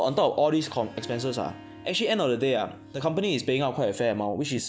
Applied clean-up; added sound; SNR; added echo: none; Harp; 20 dB; none.